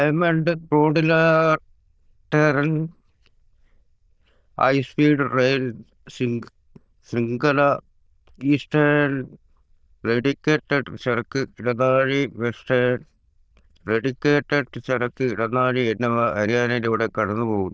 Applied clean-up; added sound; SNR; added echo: neural diffusion model UNIVERSE++.